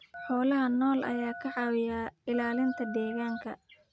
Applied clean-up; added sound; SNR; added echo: neural mask model RNNoise.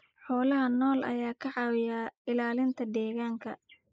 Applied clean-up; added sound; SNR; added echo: neural mask model Resemble Enhance denoiser.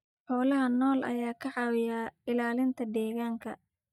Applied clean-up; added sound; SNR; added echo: neural mask model DeepFilterNet 3.